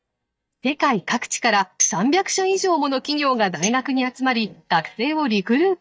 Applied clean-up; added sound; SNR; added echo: neural mask model DeepFilterNet 3.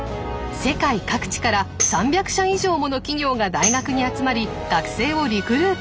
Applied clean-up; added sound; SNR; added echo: none; Tambourine; 7 dB; none.